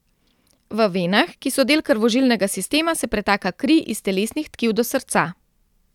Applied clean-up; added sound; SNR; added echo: none; none; none; none.